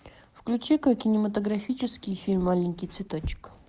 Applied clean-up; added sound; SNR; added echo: none; none; none; none.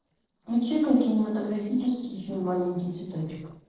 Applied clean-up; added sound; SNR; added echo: neural separator model SepFormer DNS4.